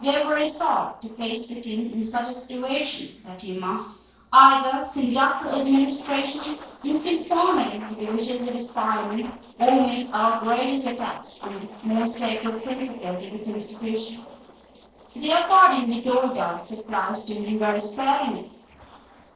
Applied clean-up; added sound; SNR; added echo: neural separator model SepFormer DNS4.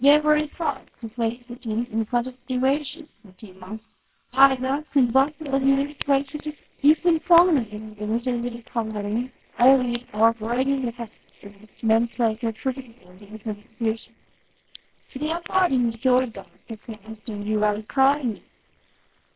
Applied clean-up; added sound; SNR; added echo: neural separator model SepFormer WHAMR!.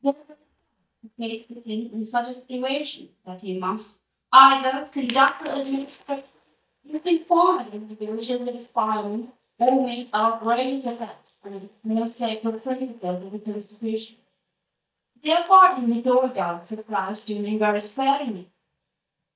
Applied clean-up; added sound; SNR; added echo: neural mask model DeepFilterNet 3.